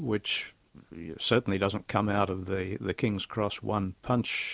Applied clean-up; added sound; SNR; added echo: none; none; none; none.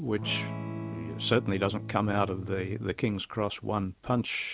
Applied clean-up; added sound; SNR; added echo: none; Electric guitar / Strum; 8 dB; none.